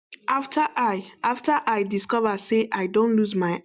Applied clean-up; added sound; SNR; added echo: none; none; none; none.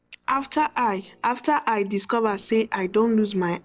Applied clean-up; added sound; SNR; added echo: neural separator model SepFormer DNS4.